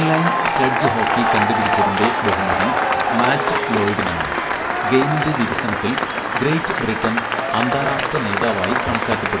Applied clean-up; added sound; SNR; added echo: none; Applause / Cheering; -3 dB; reverberation time 1.2 s.